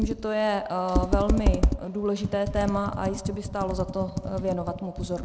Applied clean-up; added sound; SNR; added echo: none; Computer keyboard; 1 dB; none.